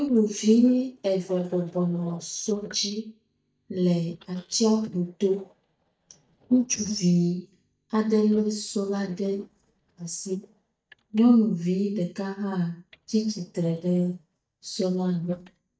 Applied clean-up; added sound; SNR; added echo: neural mask model DeepFilterNet 3.